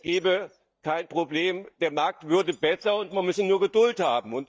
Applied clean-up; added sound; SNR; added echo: neural mask model DeepFilterNet 3.